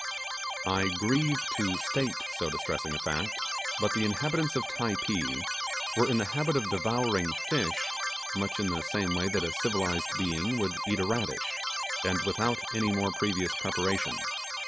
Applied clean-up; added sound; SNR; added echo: none; Keyboard (musical); 3 dB; none.